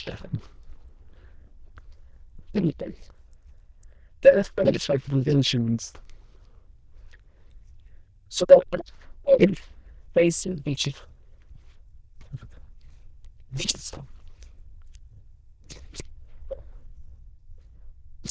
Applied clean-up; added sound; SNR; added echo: neural diffusion model UNIVERSE++.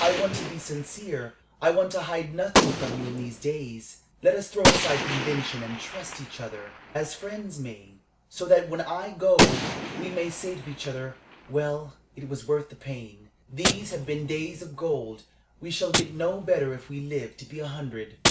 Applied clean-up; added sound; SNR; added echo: none; Gunshot, gunfire; 1 dB; none.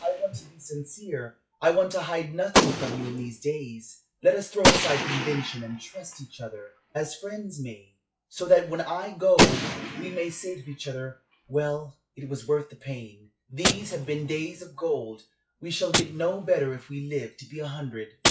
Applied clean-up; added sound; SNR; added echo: classical method log-MMSE.